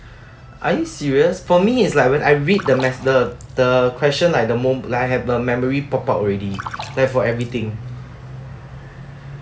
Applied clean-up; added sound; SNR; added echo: none; Splash, splatter; 15 dB; none.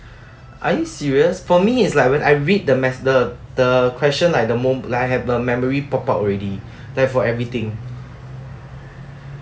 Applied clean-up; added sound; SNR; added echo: none; none; none; none.